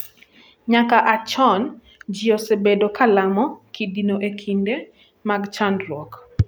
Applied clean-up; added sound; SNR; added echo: none; none; none; none.